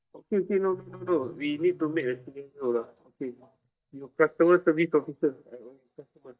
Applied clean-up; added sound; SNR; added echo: neural mask model DeepFilterNet 3.